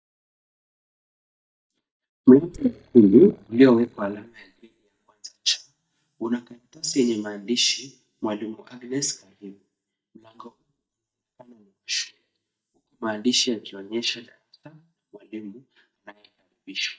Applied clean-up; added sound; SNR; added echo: neural mask model DeepFilterNet 3.